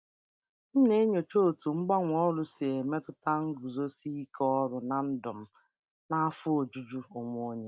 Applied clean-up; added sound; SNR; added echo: none; none; none; none.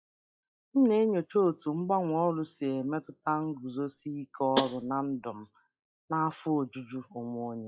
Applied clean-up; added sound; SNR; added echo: classical method log-MMSE.